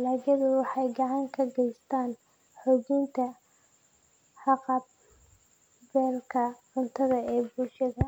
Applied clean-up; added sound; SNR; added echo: none; none; none; none.